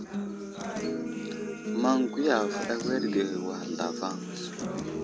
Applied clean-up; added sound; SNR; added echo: none; Acoustic guitar; 2 dB; none.